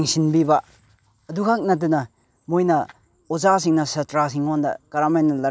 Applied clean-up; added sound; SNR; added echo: none; none; none; none.